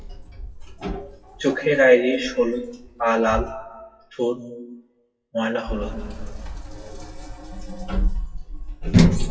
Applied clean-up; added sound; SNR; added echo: classical method WPE with log-MMSE.